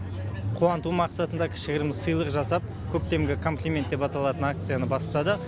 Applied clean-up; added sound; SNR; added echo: none; none; none; none.